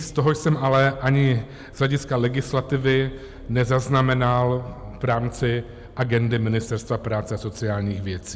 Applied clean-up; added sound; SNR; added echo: none; Engine starting / Motor vehicle (road); 20 dB; none.